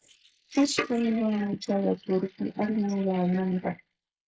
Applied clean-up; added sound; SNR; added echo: neural mask model Resemble Enhance denoiser.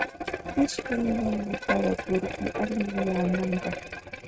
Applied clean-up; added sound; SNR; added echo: neural mask model RNNoise.